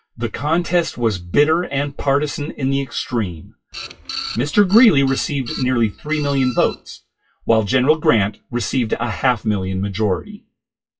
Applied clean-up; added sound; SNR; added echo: classical method WPE with log-MMSE.